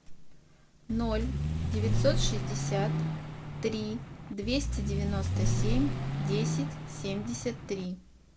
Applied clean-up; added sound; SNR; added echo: none; Vehicle; -4 dB; none.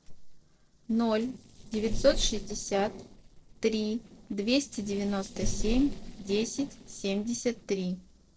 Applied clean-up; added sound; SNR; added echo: neural separator model SepFormer DNS4.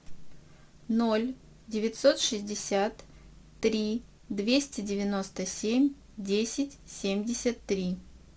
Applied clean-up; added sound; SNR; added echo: none; none; none; none.